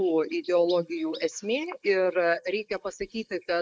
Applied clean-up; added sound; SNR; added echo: neural mask model Resemble Enhance denoiser.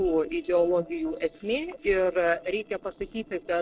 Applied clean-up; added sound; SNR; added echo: neural separator model SepFormer DNS4.